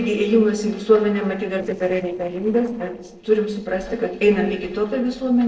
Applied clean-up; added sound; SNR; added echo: neural separator model SepFormer DNS4.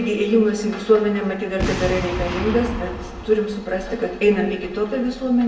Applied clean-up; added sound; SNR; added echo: none; Boom; 11 dB; reverberation time 0.1 s.